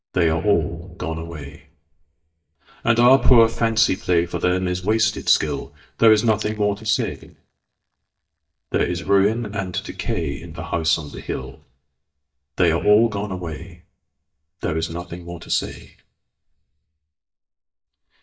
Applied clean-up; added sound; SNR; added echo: neural mask model DeepFilterNet 3.